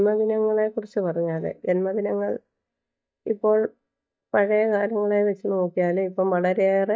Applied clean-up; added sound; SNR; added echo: neural mask model DeepFilterNet 3.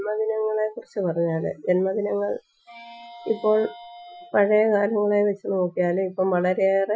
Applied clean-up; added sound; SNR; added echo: classical method Wiener filter.